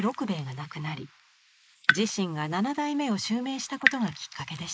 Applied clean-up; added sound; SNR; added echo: neural mask model Resemble Enhance denoiser.